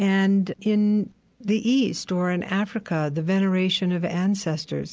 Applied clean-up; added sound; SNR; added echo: none; none; none; none.